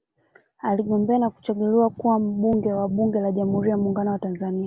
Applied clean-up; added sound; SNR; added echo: none; none; none; none.